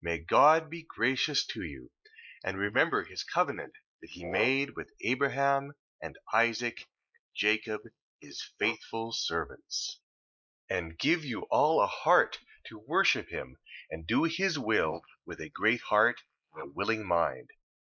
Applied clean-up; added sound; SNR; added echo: neural mask model Resemble Enhance denoiser.